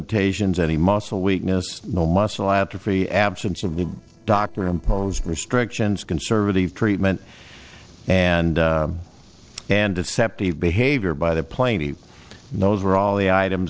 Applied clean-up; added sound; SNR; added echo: neural separator model SepFormer DNS4.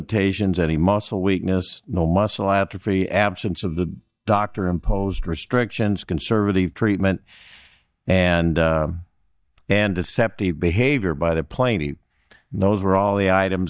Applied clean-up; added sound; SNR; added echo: neural mask model DeepFilterNet 3.